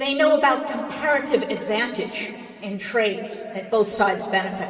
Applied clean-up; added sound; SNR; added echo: none; none; none; reverberation time 2.7 s.